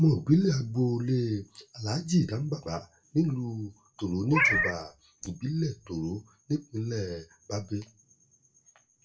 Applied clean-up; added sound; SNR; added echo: none; Meow; -1 dB; reverberation time 0.2 s.